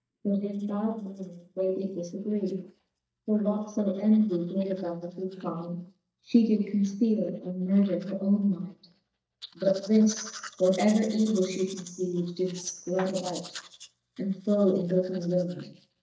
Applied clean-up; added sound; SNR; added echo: neural mask model DeepFilterNet 3.